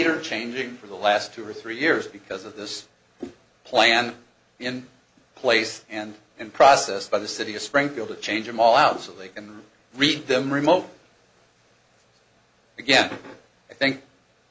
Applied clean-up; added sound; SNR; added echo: none; none; none; none.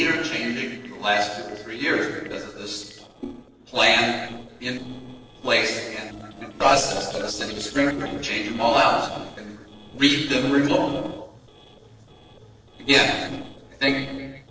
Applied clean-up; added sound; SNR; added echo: neural separator model SepFormer DNS4.